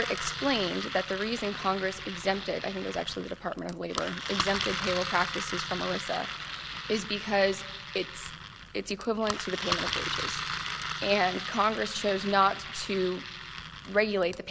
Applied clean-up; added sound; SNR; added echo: none; Engine; 5 dB; none.